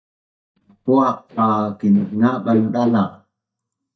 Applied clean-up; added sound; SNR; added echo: neural mask model DeepFilterNet 3.